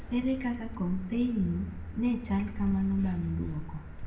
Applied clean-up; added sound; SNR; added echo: none; Motor vehicle (road); 10 dB; reverberation time 0.8 s.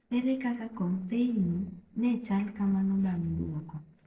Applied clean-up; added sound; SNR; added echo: neural separator model SepFormer DNS4.